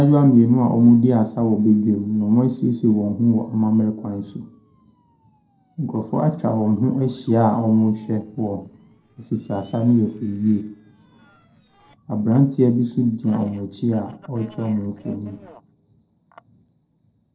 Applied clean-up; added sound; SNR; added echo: neural separator model SepFormer DNS4.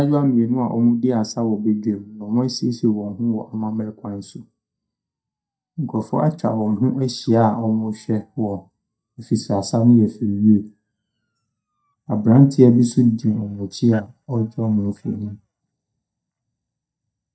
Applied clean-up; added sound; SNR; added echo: neural mask model DeepFilterNet 3.